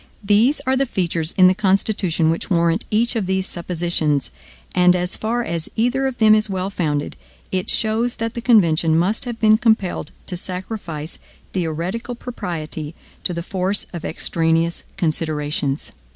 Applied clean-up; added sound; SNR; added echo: none; none; none; none.